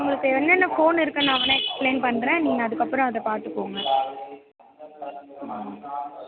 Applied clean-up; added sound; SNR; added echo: none; none; none; none.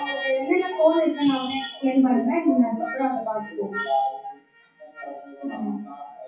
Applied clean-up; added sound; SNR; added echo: classical method WPE with log-MMSE.